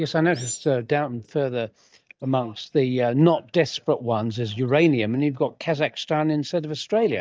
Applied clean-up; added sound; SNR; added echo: neural mask model DeepFilterNet 3.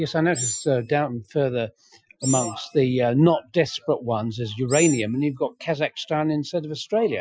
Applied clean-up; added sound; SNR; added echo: classical method Wiener filter.